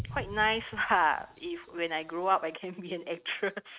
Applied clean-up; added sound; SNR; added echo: neural mask model RNNoise.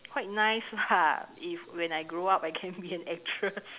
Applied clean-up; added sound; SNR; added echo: none; none; none; none.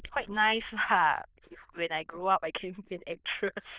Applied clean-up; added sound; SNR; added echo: neural diffusion model UNIVERSE++.